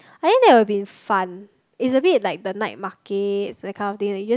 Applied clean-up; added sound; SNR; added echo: none; none; none; none.